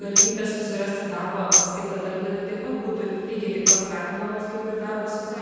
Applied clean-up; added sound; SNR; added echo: none; Tambourine; -2 dB; reverberation time 2.1 s.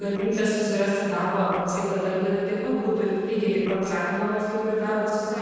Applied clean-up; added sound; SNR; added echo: neural separator model SepFormer DNS4.